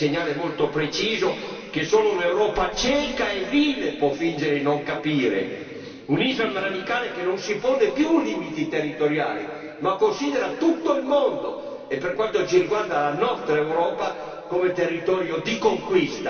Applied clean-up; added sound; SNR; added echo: none; none; none; reverberation time 2.5 s.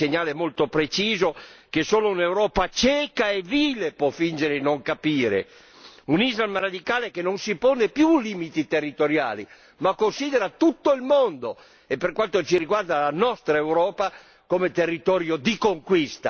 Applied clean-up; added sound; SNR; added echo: none; none; none; none.